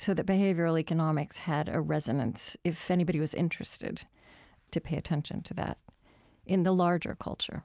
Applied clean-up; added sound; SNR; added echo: none; none; none; none.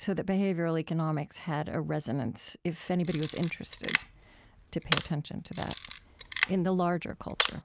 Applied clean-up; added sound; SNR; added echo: none; Camera; -1 dB; none.